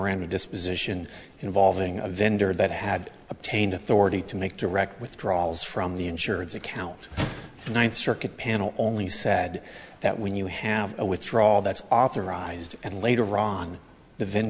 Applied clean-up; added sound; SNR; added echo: none; Squeak / Wood; 9 dB; none.